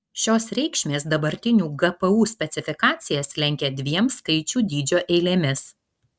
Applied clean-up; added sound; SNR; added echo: none; none; none; none.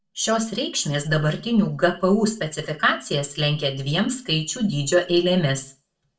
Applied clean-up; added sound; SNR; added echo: none; none; none; reverberation time 0.3 s.